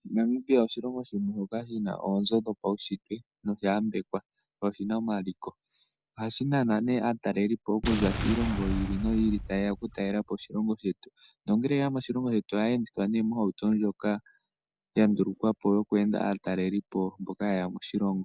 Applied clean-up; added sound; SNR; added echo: none; Explosion; 6 dB; none.